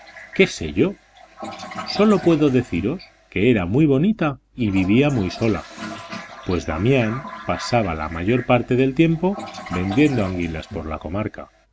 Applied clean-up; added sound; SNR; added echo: none; Toilet flush; 16 dB; none.